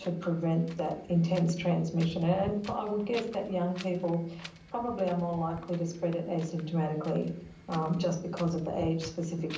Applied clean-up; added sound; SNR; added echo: none; Wind; 17 dB; reverberation time 0.6 s.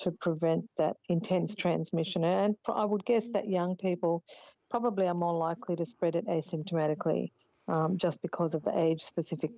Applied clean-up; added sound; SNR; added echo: none; none; none; none.